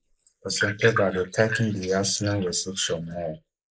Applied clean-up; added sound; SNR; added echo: neural mask model Resemble Enhance denoiser.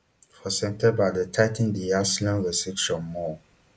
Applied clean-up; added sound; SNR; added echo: none; none; none; none.